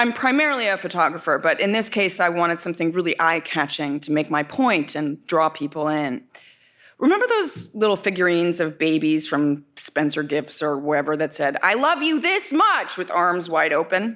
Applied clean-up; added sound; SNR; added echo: none; none; none; none.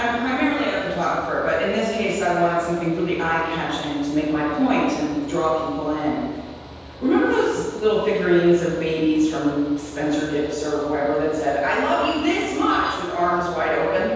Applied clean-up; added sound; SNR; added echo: none; Mechanical fan; 18 dB; reverberation time 1.2 s.